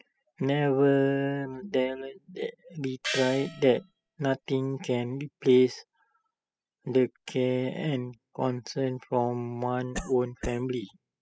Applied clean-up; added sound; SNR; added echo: classical method spectral subtraction.